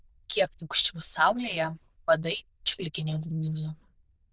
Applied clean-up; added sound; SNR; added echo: neural diffusion model UNIVERSE++.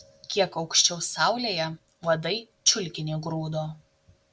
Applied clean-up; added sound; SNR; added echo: none; none; none; none.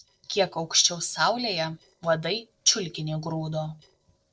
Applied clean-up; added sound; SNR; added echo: neural separator model SepFormer DNS4.